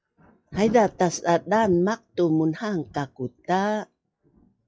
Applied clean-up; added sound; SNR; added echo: classical method log-MMSE.